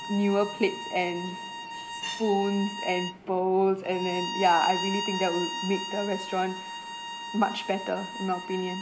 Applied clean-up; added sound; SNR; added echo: none; Bowed string instrument; 8 dB; none.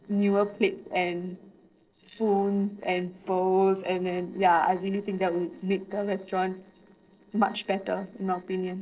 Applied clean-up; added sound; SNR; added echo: neural separator model SepFormer DNS4.